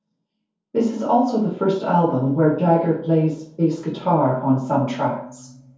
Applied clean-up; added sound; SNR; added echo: none; none; none; reverberation time 0.6 s.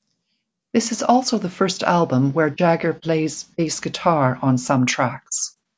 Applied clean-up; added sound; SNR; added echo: none; none; none; none.